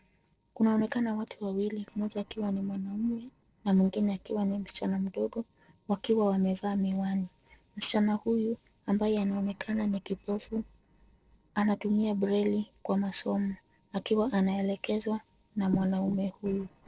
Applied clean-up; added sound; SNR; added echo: neural separator model SepFormer DNS4.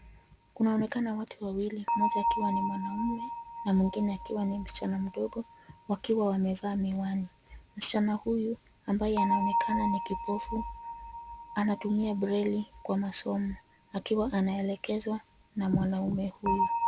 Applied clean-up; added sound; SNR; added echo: none; Bell; 5 dB; none.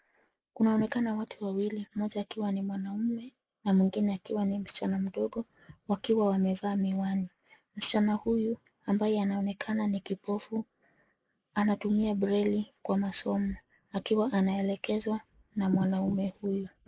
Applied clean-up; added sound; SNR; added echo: neural mask model Resemble Enhance denoiser.